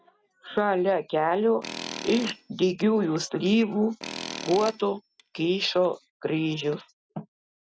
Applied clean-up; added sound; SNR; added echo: none; Tools; 12 dB; none.